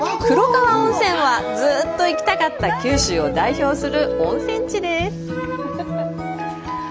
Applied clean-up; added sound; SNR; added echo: none; Bowed string instrument; 14 dB; none.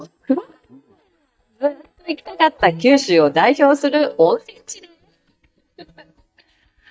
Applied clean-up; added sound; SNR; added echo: neural mask model DeepFilterNet 3.